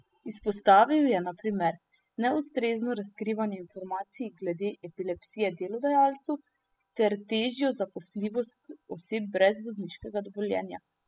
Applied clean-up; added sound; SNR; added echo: classical method spectral subtraction.